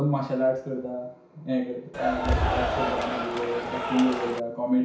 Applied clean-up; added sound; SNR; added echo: none; Cheering; 0 dB; reverberation time 0.6 s.